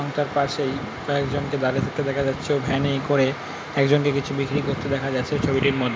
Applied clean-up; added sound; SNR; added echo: none; none; none; none.